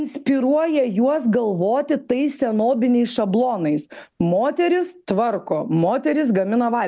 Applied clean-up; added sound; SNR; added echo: none; none; none; none.